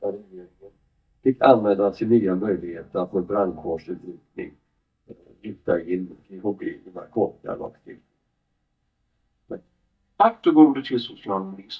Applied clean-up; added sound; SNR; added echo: neural mask model DeepFilterNet 3.